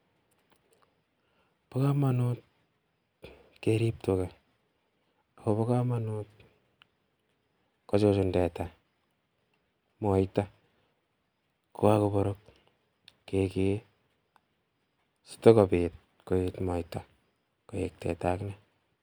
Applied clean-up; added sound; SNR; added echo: none; none; none; none.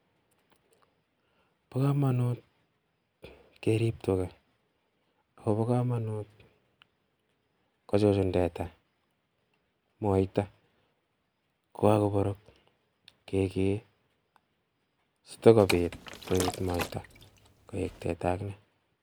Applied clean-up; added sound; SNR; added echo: none; Liquid; 8 dB; none.